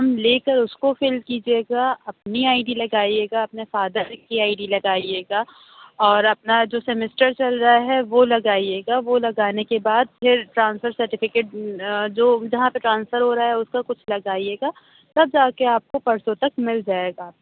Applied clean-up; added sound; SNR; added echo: none; none; none; none.